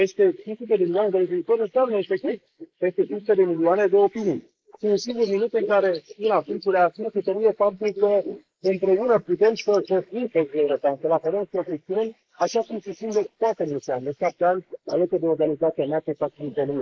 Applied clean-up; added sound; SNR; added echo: neural mask model Resemble Enhance denoiser.